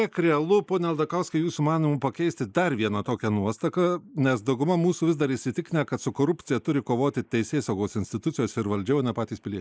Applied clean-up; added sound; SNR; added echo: neural mask model Resemble Enhance denoiser.